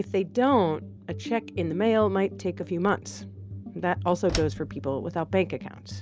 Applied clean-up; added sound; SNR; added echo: none; Slam; 11 dB; none.